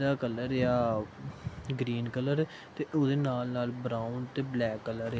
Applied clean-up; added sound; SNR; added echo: none; none; none; none.